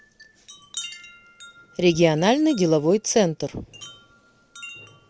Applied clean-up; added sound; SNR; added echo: none; Wind chime; 20 dB; none.